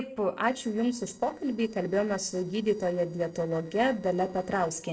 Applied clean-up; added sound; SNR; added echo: neural separator model SepFormer DNS4.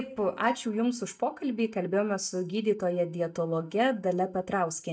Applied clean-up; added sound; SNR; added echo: neural mask model DeepFilterNet 3.